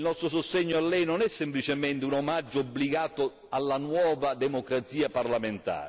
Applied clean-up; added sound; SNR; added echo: none; none; none; none.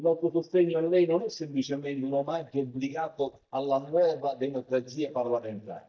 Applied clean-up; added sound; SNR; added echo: neural mask model DeepFilterNet 3.